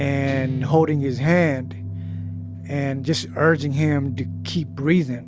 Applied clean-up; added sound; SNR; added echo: none; Guitar; 13 dB; none.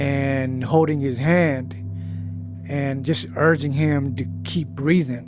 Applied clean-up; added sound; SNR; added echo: none; none; none; none.